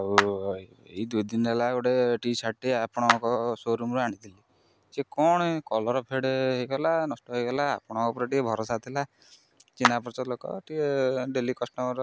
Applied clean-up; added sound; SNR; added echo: none; Clapping; 4 dB; none.